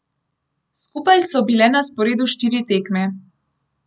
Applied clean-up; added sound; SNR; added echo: none; none; none; none.